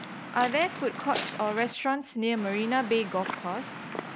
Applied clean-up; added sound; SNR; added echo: none; Waves, surf / Wind; 9 dB; none.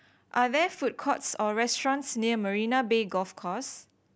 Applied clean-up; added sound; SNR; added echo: none; none; none; none.